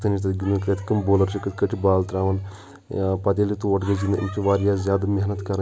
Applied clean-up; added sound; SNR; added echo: none; none; none; none.